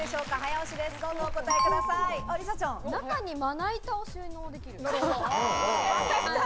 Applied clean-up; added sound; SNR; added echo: none; Motor vehicle (road); 12 dB; none.